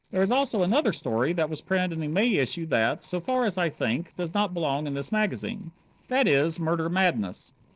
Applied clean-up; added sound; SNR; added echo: neural separator model SepFormer DNS4.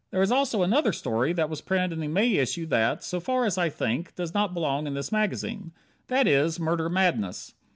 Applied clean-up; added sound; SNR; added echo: none; none; none; none.